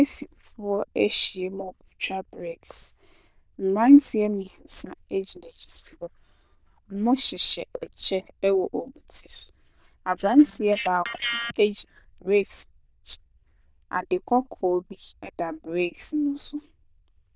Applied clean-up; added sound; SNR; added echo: neural diffusion model UNIVERSE++.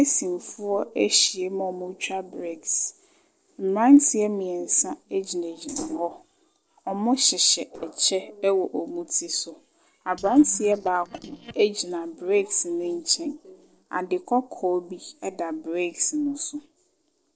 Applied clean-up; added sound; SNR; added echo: neural separator model SepFormer DNS4.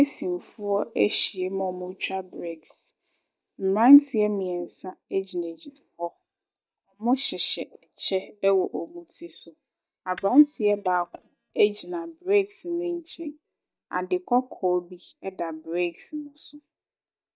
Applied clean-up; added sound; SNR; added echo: neural mask model DeepFilterNet 3.